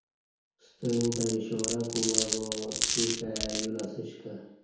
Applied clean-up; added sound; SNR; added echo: none; Glass; 0 dB; reverberation time 0.9 s.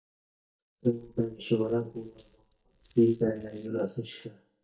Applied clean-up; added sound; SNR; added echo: neural mask model DeepFilterNet 3.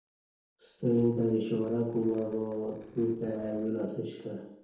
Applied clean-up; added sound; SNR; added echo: neural separator model SepFormer DNS4.